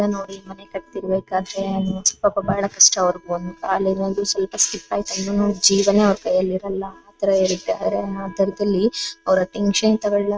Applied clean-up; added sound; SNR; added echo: neural mask model RNNoise.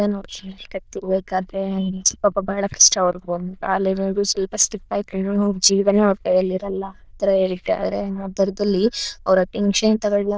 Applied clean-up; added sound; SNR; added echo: neural diffusion model UNIVERSE++.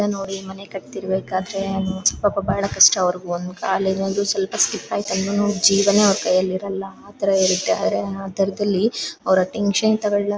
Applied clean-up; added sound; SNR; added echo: none; none; none; none.